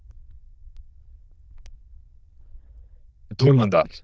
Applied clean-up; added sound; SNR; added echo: neural diffusion model UNIVERSE++.